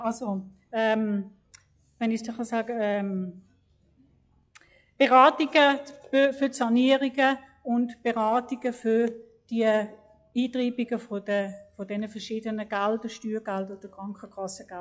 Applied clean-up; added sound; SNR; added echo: classical method log-MMSE.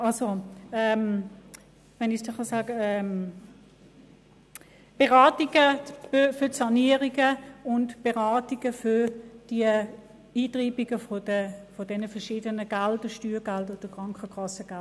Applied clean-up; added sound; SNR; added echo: none; none; none; none.